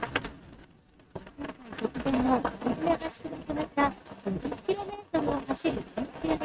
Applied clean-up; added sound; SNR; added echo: neural mask model RNNoise.